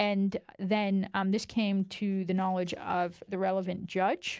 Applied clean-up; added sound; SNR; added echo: none; none; none; none.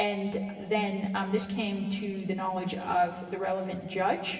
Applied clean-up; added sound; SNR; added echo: none; none; none; reverberation time 2.4 s.